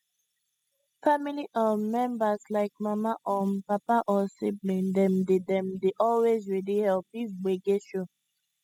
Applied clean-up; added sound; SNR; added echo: classical method spectral subtraction.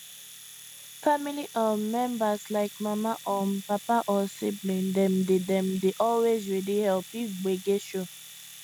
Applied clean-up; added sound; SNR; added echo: none; Domestic sounds, home sounds; 17 dB; none.